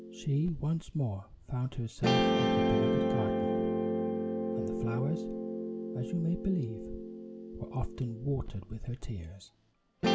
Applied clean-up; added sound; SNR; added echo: none; Guitar; -2 dB; none.